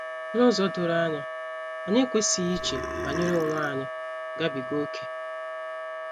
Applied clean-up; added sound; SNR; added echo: none; Burping, eructation + Wind instrument, woodwind instrument; 6 dB; none.